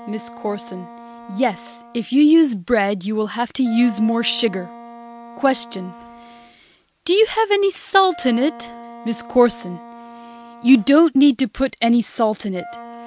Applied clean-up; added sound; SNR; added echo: none; Wind instrument, woodwind instrument; 20 dB; none.